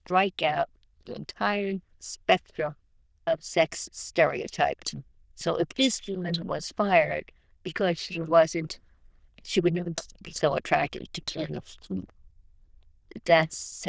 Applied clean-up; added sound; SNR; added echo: neural diffusion model UNIVERSE++.